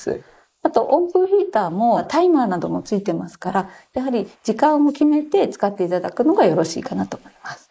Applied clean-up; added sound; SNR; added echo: neural mask model Resemble Enhance denoiser.